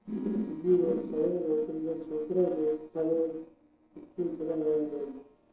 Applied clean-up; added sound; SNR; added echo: neural separator model SepFormer DNS4.